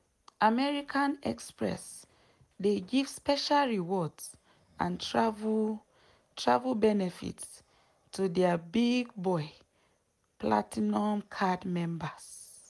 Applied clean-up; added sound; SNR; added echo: none; none; none; none.